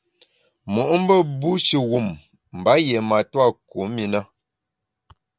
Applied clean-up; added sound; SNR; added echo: none; none; none; none.